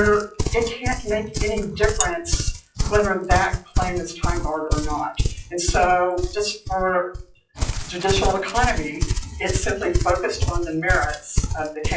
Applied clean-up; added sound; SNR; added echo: classical method WPE with log-MMSE.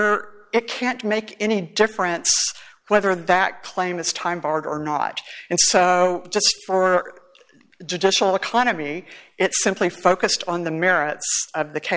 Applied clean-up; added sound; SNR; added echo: none; none; none; none.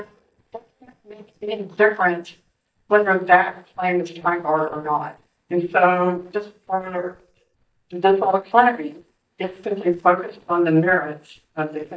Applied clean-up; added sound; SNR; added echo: neural mask model DeepFilterNet 3.